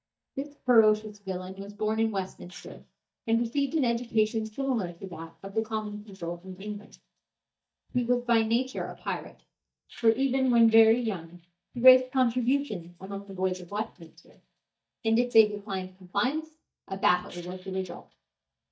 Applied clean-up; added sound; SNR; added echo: neural mask model DeepFilterNet 3.